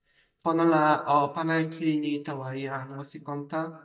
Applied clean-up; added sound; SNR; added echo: neural mask model DeepFilterNet 3.